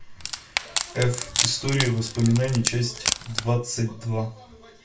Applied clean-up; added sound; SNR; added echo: none; Wood; 3 dB; reverberation time 0.2 s.